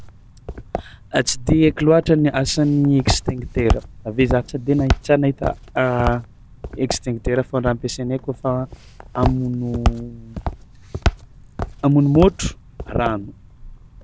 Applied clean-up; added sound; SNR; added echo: none; Walk, footsteps; 7 dB; none.